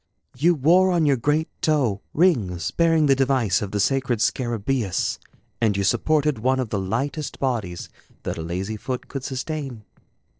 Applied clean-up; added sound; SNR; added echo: neural separator model SepFormer DNS4.